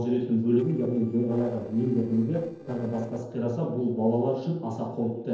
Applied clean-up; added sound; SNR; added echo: neural separator model SepFormer DNS4.